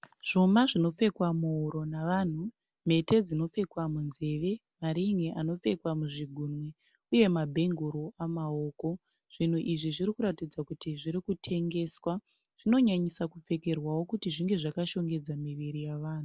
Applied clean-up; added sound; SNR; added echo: none; none; none; none.